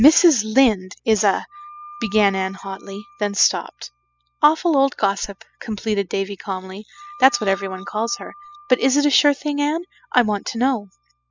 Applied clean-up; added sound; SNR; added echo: classical method spectral subtraction.